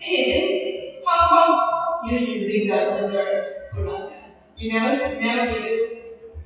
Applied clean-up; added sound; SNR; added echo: classical method WPE with log-MMSE.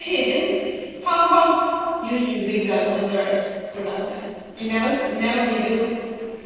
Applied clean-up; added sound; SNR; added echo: neural separator model SepFormer DNS4.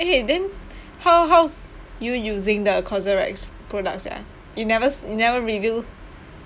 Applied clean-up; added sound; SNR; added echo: none; none; none; none.